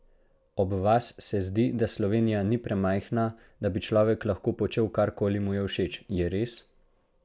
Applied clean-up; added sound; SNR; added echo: none; none; none; none.